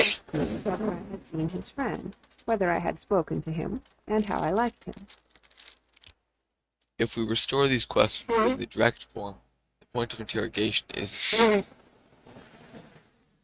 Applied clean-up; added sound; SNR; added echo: neural mask model RNNoise.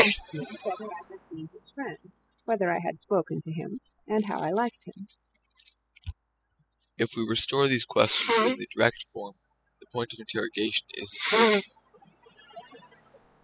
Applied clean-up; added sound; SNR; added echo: classical method spectral subtraction.